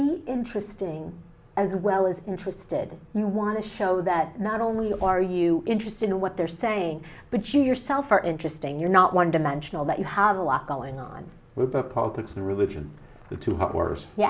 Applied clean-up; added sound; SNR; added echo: none; none; none; none.